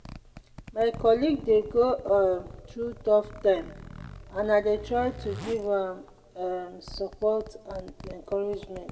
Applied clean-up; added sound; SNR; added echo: none; Zipper (clothing); 16 dB; reverberation time 1.0 s.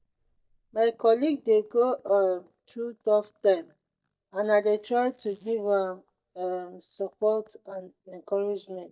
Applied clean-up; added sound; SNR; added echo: neural mask model DeepFilterNet 3.